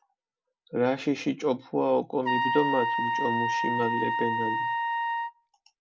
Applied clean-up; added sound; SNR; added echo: none; Trumpet; -2 dB; none.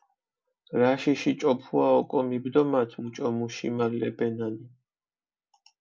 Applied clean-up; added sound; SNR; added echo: none; none; none; none.